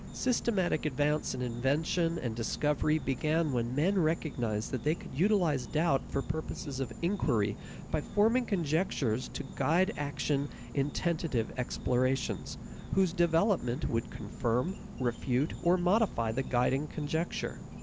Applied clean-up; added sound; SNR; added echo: none; Insect; 13 dB; none.